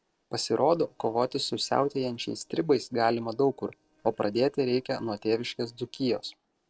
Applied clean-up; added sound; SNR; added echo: neural separator model SepFormer DNS4.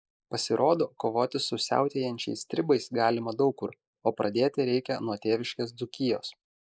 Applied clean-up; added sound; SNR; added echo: neural mask model Resemble Enhance denoiser.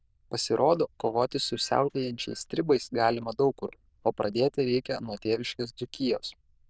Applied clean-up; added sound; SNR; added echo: neural diffusion model UNIVERSE++.